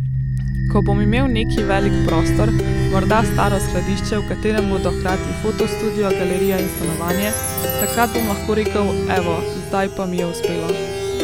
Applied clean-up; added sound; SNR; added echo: none; Plucked string instrument; -2 dB; none.